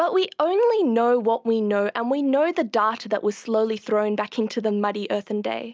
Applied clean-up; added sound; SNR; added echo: none; none; none; none.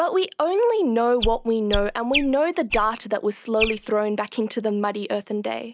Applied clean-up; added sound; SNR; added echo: none; Chirp, tweet; 7 dB; none.